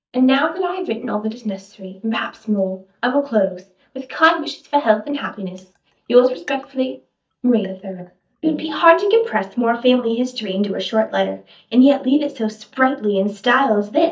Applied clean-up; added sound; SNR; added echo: neural mask model DeepFilterNet 3.